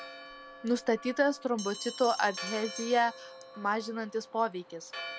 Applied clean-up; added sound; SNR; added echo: none; Bell + Church bell; 13 dB; none.